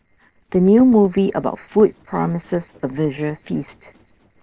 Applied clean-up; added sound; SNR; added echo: neural separator model SepFormer DNS4.